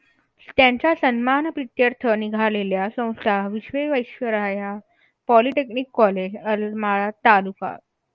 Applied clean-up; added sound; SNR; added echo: none; none; none; none.